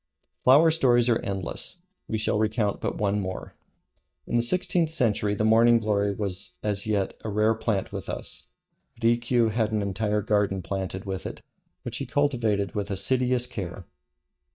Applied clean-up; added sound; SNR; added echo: neural mask model DeepFilterNet 3.